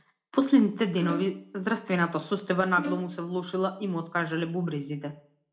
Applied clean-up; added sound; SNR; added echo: none; Bowed string instrument; 12 dB; reverberation time 0.4 s.